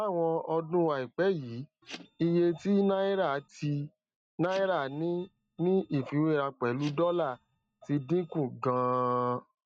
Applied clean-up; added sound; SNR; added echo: neural mask model RNNoise.